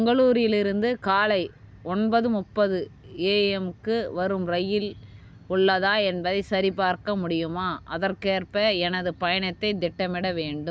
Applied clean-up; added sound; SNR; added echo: none; none; none; none.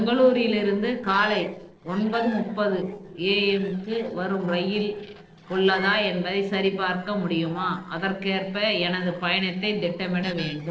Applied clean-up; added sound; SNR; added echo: neural separator model SepFormer DNS4.